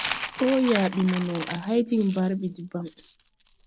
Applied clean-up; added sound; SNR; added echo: none; Coin (dropping); 9 dB; none.